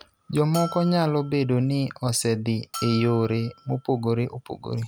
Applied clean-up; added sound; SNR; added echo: none; Bell; 17 dB; none.